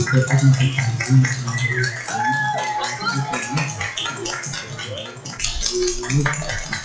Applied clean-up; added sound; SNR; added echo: classical method WPE with log-MMSE.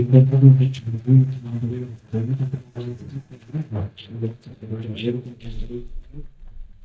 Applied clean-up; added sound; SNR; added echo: neural mask model DeepFilterNet 3.